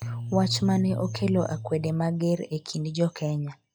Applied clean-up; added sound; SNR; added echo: classical method log-MMSE.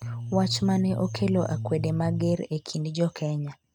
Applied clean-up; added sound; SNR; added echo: neural mask model RNNoise.